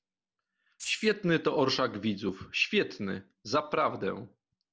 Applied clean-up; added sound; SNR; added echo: none; Rattle (instrument); 12 dB; none.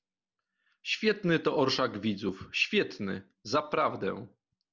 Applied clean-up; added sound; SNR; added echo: none; none; none; none.